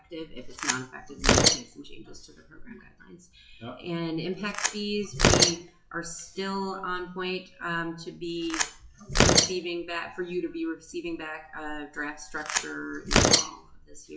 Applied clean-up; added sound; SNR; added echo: classical method WPE with log-MMSE.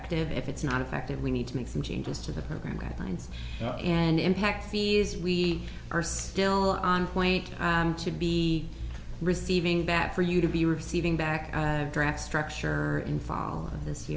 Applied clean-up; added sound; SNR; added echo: none; none; none; none.